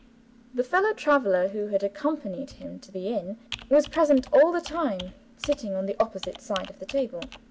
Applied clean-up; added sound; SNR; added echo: none; Computer keyboard; 19 dB; none.